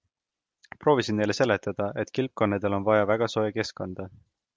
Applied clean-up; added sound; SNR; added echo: none; none; none; none.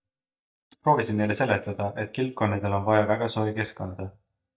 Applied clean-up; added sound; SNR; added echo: neural mask model DeepFilterNet 3.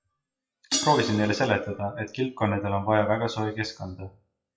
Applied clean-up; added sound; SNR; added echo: classical method WPE with log-MMSE.